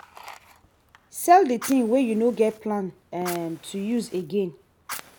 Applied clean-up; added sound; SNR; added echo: none; Fire; 18 dB; none.